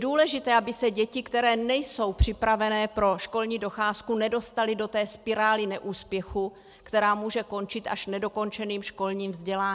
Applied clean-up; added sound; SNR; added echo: none; none; none; none.